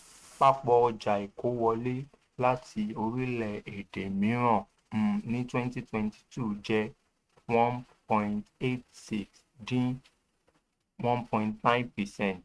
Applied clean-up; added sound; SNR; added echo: neural mask model RNNoise.